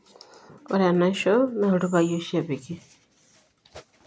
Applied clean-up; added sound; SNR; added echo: none; none; none; none.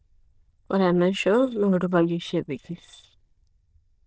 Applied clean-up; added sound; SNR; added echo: neural diffusion model UNIVERSE++.